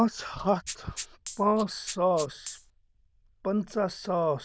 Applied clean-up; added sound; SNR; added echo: neural diffusion model UNIVERSE++.